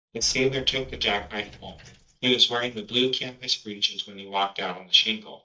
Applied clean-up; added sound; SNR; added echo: neural mask model DeepFilterNet 3.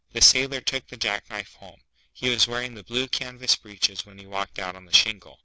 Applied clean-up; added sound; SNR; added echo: none; none; none; none.